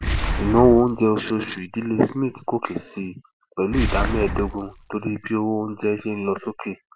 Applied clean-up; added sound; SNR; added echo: none; Boom; 6 dB; none.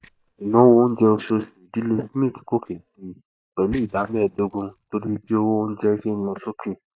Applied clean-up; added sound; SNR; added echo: neural mask model DeepFilterNet 3.